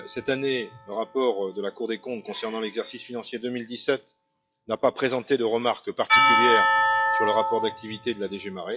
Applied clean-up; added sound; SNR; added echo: classical method log-MMSE.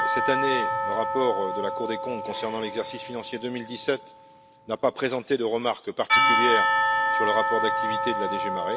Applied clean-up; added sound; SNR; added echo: none; Church bell / Percussion; -2 dB; none.